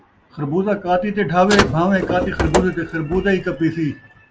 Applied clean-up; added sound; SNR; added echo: none; Car; 5 dB; none.